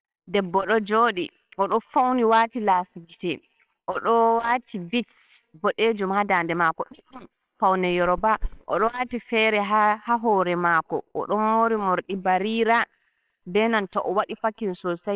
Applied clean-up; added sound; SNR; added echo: neural separator model SepFormer WHAMR!.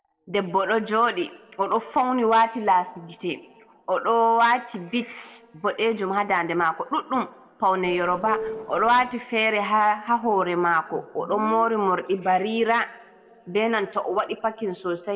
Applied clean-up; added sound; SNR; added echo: neural separator model SepFormer DNS4.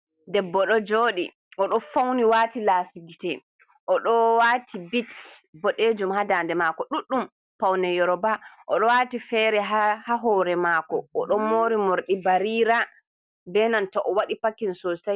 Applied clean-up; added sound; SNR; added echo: none; none; none; none.